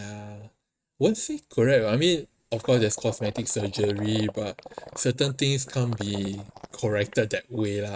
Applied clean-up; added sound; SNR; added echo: neural mask model RNNoise.